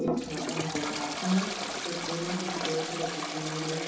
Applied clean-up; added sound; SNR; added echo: none; Toilet flush; 0 dB; reverberation time 1.0 s.